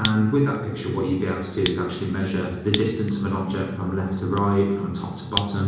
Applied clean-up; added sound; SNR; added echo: none; Fire; 12 dB; reverberation time 1.0 s.